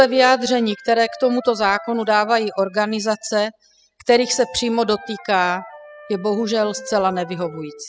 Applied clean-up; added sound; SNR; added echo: classical method spectral subtraction.